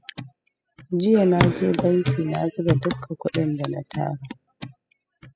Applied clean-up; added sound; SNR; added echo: classical method spectral subtraction.